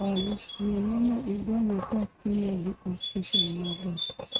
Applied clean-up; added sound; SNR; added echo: neural mask model RNNoise.